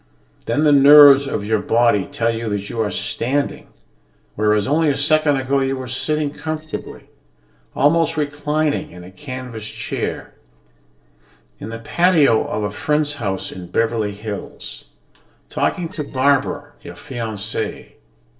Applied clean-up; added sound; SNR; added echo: neural separator model SepFormer DNS4.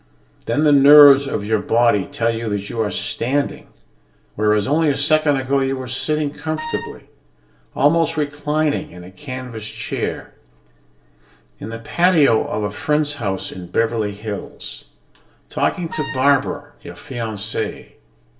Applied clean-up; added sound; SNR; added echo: none; Wind instrument, woodwind instrument; 11 dB; reverberation time 0.2 s.